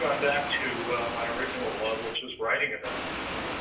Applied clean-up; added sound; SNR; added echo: none; Water; 4 dB; reverberation time 0.4 s.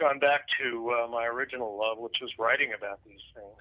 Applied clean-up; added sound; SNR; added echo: none; none; none; none.